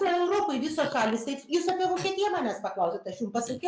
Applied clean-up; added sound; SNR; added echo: neural mask model Resemble Enhance denoiser.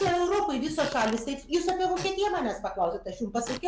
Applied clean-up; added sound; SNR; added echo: none; Squeak / Wood; 15 dB; none.